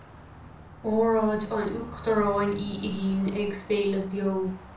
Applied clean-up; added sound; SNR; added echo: none; Car passing by; 17 dB; reverberation time 0.3 s.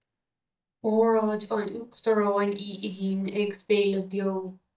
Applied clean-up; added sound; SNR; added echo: neural mask model DeepFilterNet 3.